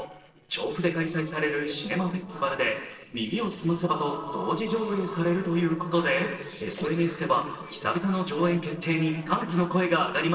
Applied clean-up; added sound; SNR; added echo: neural separator model SepFormer DNS4.